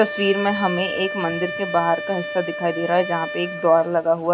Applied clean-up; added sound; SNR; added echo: none; Wind instrument, woodwind instrument; 8 dB; none.